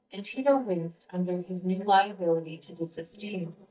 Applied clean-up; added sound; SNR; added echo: neural mask model DeepFilterNet 3.